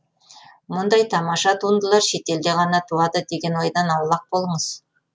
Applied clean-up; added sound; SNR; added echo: none; none; none; none.